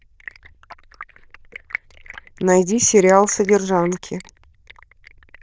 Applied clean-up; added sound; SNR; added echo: neural diffusion model UNIVERSE++.